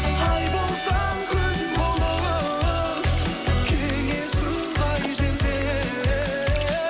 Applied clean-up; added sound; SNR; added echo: none; Wind instrument, woodwind instrument + Sink (filling or washing) / Water tap, faucet; 13 dB; none.